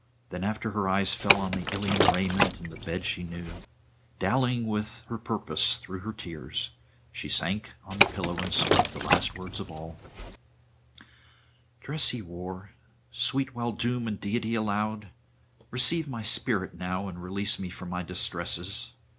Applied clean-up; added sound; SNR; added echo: none; Liquid; -3 dB; none.